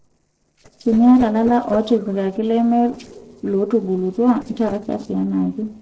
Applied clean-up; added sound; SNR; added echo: neural separator model SepFormer DNS4.